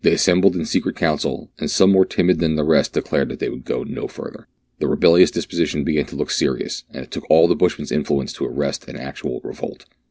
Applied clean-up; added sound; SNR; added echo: none; none; none; none.